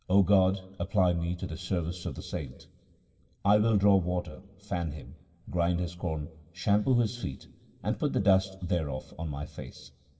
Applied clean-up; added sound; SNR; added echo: none; none; none; reverberation time 1.5 s.